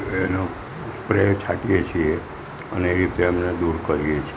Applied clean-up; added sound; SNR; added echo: none; none; none; none.